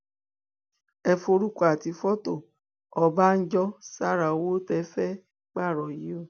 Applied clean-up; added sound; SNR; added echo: none; none; none; none.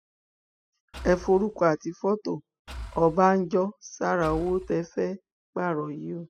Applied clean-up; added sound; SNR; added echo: classical method spectral subtraction.